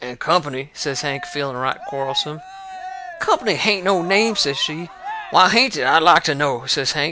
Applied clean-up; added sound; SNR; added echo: none; Cheering; 16 dB; none.